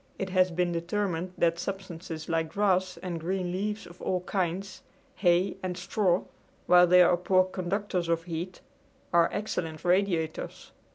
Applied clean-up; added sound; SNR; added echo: none; none; none; none.